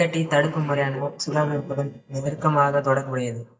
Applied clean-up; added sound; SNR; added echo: neural mask model DeepFilterNet 3.